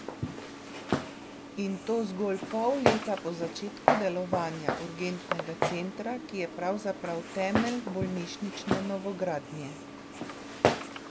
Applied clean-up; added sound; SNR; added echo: none; Walk, footsteps; 0 dB; none.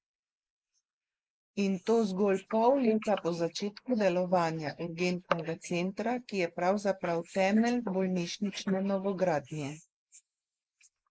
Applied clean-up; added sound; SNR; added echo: neural mask model Resemble Enhance denoiser.